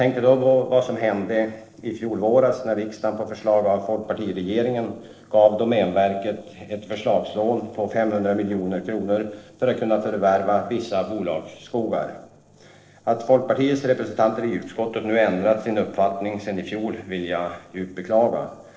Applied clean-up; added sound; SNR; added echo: neural separator model SepFormer DNS4.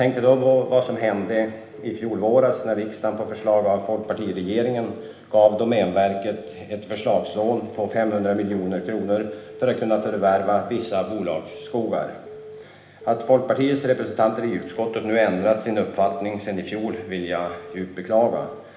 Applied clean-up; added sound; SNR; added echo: none; Alarm / Keyboard (musical); 19 dB; reverberation time 1.0 s.